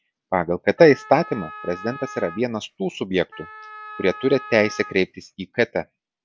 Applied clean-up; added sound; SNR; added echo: none; Wind instrument, woodwind instrument; 16 dB; none.